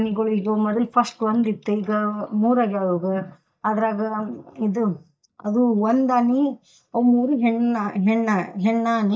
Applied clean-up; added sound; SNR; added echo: neural mask model DeepFilterNet 3.